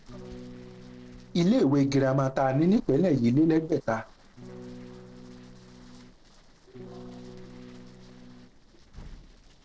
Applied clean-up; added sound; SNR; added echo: neural separator model SepFormer DNS4.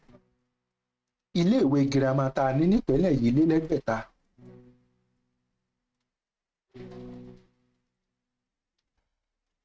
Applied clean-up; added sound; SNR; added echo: neural mask model RNNoise.